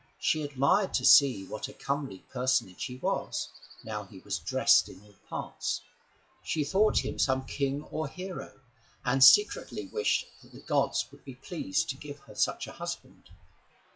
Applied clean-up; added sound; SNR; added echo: classical method WPE with log-MMSE.